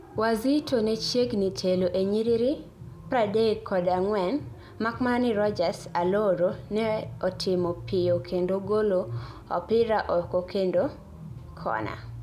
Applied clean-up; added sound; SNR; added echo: none; none; none; none.